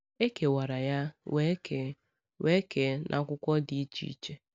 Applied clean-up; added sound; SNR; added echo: none; none; none; none.